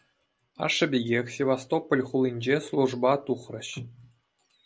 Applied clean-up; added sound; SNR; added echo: none; none; none; none.